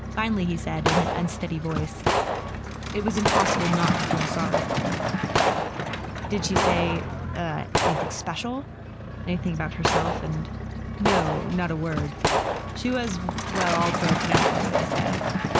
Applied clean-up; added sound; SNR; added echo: none; Gunshot, gunfire + Truck; -3 dB; none.